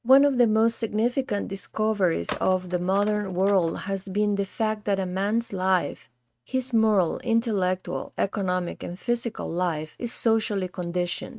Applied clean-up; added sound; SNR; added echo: neural mask model RNNoise.